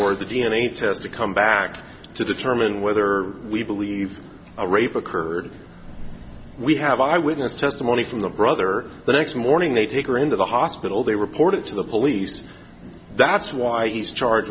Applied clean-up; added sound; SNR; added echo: none; none; none; none.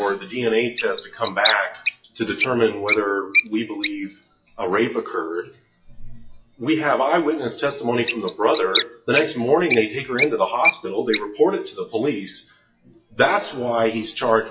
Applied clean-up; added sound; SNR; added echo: classical method WPE with log-MMSE.